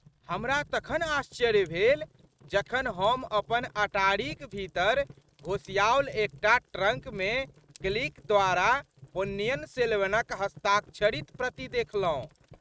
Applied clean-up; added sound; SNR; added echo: neural mask model RNNoise.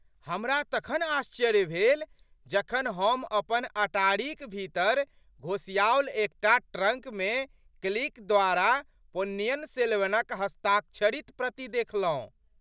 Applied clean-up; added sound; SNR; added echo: none; none; none; none.